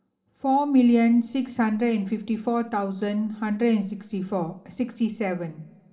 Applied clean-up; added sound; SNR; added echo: none; none; none; reverberation time 1.7 s.